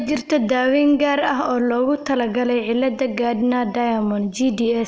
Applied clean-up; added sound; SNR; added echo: none; none; none; none.